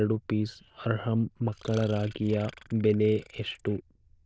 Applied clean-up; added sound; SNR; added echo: neural diffusion model UNIVERSE++.